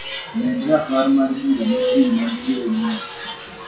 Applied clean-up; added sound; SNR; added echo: classical method WPE with log-MMSE.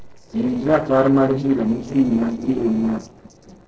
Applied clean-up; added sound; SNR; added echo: neural separator model SepFormer DNS4.